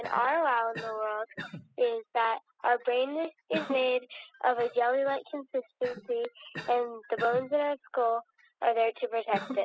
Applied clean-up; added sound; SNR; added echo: classical method spectral subtraction.